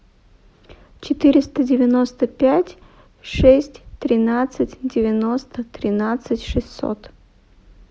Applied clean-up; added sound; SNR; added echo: none; none; none; none.